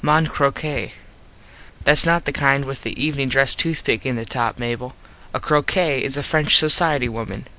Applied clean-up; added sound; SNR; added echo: none; none; none; none.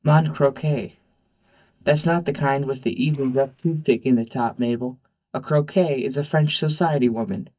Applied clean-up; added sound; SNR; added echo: neural mask model DeepFilterNet 3.